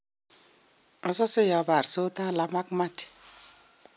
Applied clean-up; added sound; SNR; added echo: none; none; none; none.